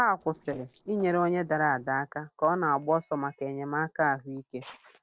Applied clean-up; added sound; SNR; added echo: neural separator model SepFormer DNS4.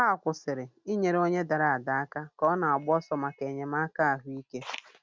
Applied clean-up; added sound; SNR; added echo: none; none; none; none.